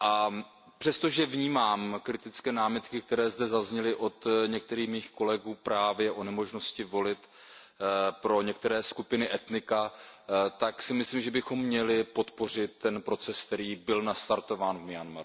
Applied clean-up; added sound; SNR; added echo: none; none; none; none.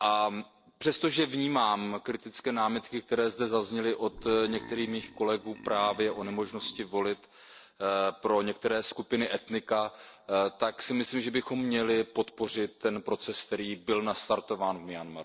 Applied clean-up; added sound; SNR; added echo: neural separator model SepFormer DNS4.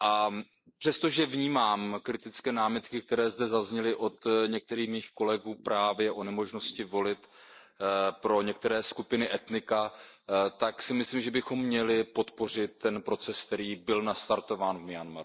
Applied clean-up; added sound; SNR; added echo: neural mask model Resemble Enhance denoiser.